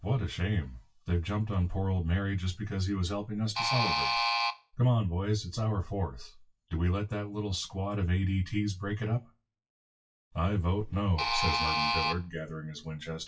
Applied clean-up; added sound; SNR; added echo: classical method WPE with log-MMSE.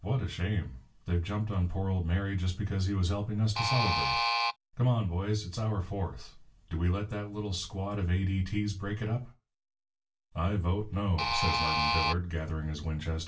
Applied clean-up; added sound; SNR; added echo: none; Alarm; -2 dB; reverberation time 0.2 s.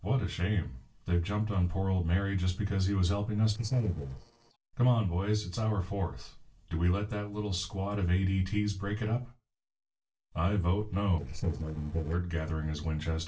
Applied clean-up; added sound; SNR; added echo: neural separator model SepFormer DNS4.